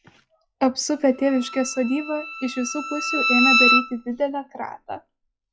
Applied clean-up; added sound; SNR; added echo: classical method log-MMSE.